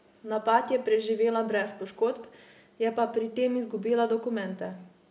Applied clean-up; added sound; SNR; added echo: none; none; none; none.